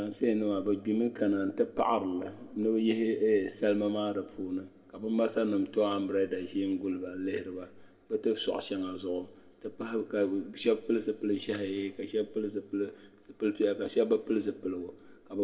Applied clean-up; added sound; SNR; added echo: none; none; none; reverberation time 1.4 s.